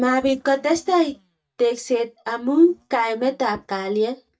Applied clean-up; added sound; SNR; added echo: neural mask model DeepFilterNet 3.